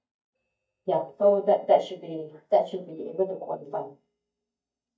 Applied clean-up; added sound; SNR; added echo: neural mask model DeepFilterNet 3.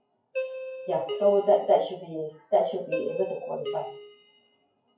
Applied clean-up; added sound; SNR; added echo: classical method WPE with log-MMSE.